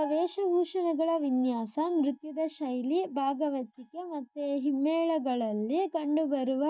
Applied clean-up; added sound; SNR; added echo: neural mask model DeepFilterNet 3.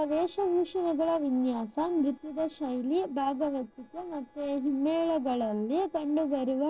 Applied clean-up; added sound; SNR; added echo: neural separator model SepFormer DNS4.